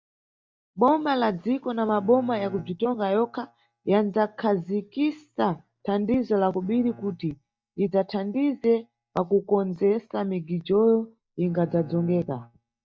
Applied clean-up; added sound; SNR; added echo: neural mask model DeepFilterNet 3.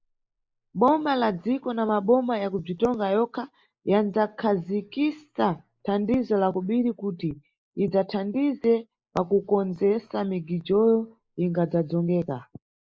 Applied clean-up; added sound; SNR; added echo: neural mask model Resemble Enhance denoiser.